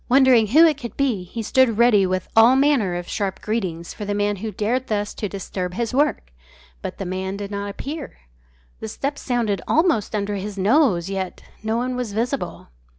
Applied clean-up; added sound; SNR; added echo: none; none; none; none.